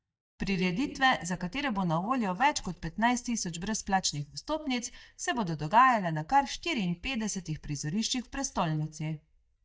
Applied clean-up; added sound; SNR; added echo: neural mask model DeepFilterNet 3.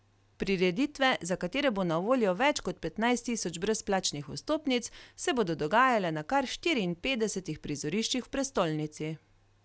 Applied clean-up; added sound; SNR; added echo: none; none; none; none.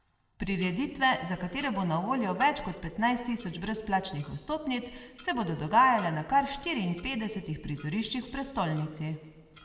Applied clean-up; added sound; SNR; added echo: neural separator model SepFormer DNS4.